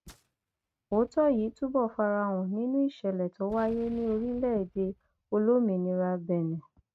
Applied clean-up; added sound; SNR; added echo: neural mask model RNNoise.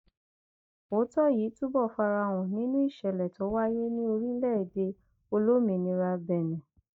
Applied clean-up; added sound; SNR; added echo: neural mask model DeepFilterNet 3.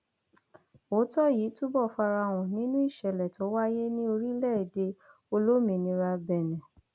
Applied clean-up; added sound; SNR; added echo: none; none; none; none.